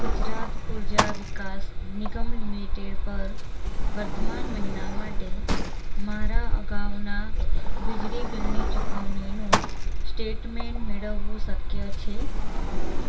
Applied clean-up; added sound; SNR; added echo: none; Sliding door; -1 dB; reverberation time 0.2 s.